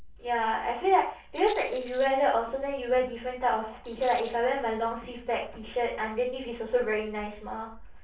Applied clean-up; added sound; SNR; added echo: neural separator model SepFormer DNS4.